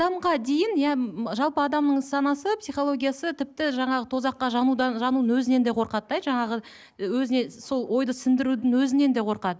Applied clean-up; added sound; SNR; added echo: none; none; none; none.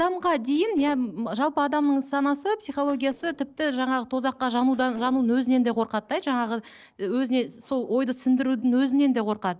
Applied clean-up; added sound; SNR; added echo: neural separator model SepFormer DNS4.